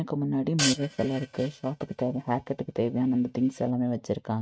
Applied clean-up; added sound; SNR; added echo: neural mask model RNNoise.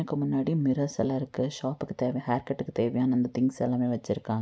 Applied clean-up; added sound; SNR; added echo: none; none; none; none.